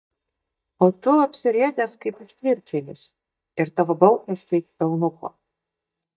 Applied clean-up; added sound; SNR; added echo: neural mask model DeepFilterNet 3.